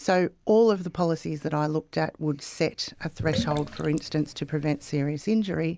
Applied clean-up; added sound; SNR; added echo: none; Sink (filling or washing); 10 dB; none.